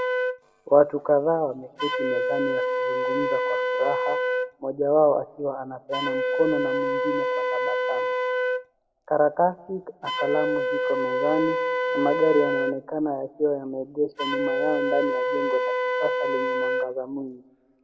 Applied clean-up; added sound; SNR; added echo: none; Wind instrument, woodwind instrument; 0 dB; reverberation time 0.6 s.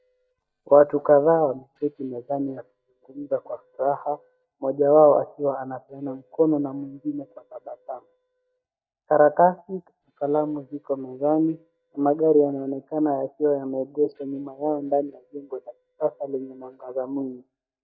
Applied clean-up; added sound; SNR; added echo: neural mask model DeepFilterNet 3.